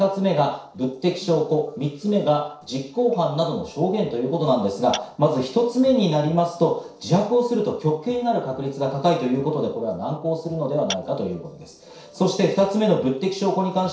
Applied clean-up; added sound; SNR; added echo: neural separator model SepFormer DNS4.